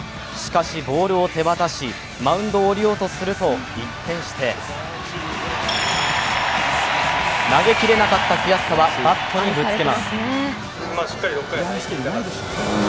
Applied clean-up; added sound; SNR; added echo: none; none; none; none.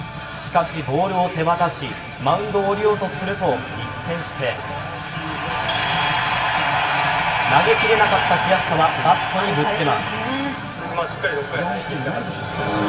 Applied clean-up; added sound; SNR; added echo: none; none; none; reverberation time 1.9 s.